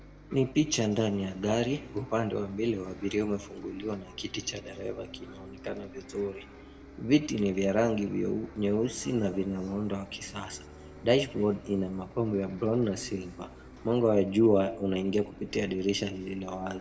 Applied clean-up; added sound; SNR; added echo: none; Bus; 18 dB; reverberation time 1.1 s.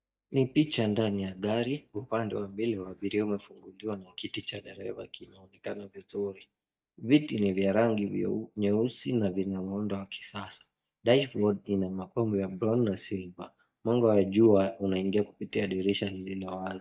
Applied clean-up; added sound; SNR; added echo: neural mask model DeepFilterNet 3.